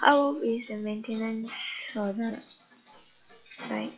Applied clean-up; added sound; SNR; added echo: classical method log-MMSE.